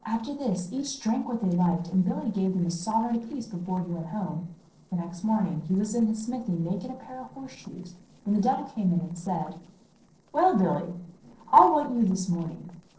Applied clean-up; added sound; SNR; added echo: neural separator model SepFormer DNS4.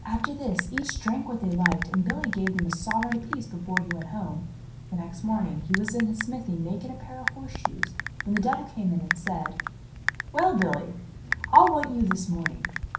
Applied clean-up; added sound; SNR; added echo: none; Typing; 6 dB; reverberation time 0.6 s.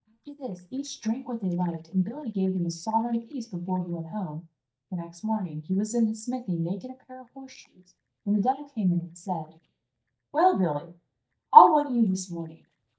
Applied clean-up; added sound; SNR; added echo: neural mask model DeepFilterNet 3.